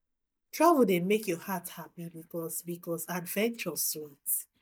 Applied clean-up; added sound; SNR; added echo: neural mask model DeepFilterNet 3.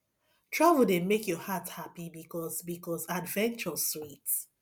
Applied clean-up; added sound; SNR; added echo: none; none; none; none.